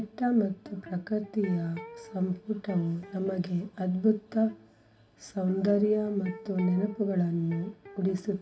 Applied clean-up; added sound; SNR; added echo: none; Electric guitar; 20 dB; reverberation time 0.2 s.